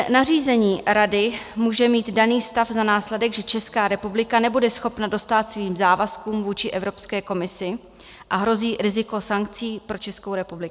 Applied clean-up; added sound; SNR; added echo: none; none; none; none.